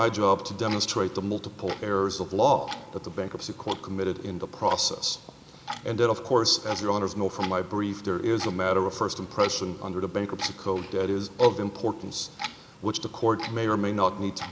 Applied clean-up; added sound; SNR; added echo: none; Clock; 15 dB; none.